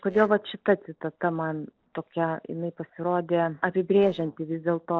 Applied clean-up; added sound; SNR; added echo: neural separator model SepFormer DNS4.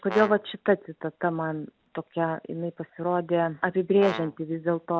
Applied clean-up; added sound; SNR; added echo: none; Brass instrument; 11 dB; none.